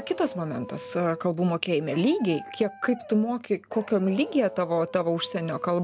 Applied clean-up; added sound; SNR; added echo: none; Dog; 17 dB; none.